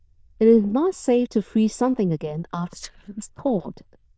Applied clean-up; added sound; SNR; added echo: neural diffusion model UNIVERSE++.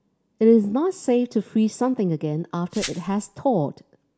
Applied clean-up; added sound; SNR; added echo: none; Glass; 15 dB; none.